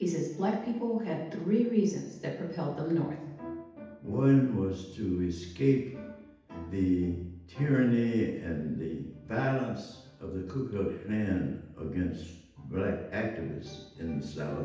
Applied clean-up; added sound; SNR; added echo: none; none; none; reverberation time 0.8 s.